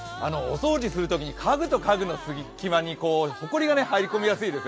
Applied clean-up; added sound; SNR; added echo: none; none; none; none.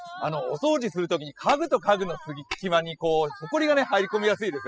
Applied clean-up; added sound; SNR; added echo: classical method spectral subtraction.